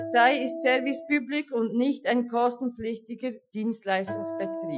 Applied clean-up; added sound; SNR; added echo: classical method Wiener filter.